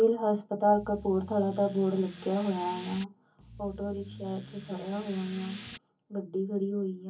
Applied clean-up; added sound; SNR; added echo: none; Accelerating, revving, vroom / Car; 16 dB; reverberation time 0.3 s.